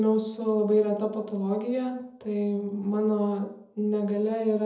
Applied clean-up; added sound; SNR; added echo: none; none; none; reverberation time 0.7 s.